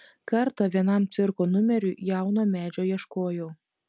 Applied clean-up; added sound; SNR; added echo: none; none; none; none.